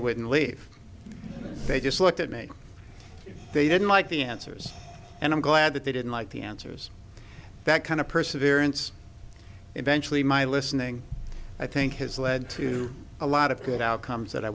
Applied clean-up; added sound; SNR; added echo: none; none; none; none.